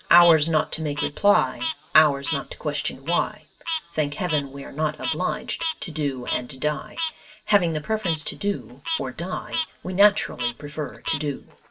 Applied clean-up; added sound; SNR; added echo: none; Frog; 9 dB; reverberation time 0.1 s.